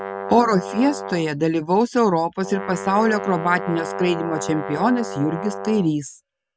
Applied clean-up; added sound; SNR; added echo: none; Brass instrument; 10 dB; none.